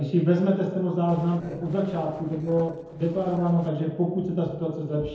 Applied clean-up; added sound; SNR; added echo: neural separator model SepFormer DNS4.